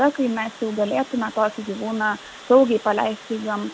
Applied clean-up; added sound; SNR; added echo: none; Water; 19 dB; none.